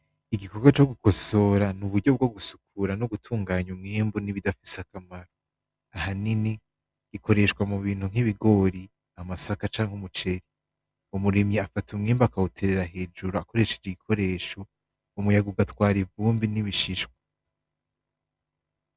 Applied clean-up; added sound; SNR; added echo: none; none; none; none.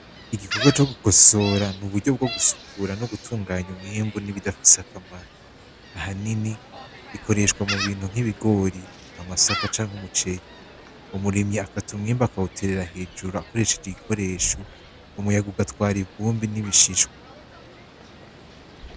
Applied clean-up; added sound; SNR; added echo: none; Gull, seagull; 14 dB; none.